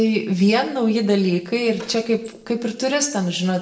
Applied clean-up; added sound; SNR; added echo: neural separator model SepFormer DNS4.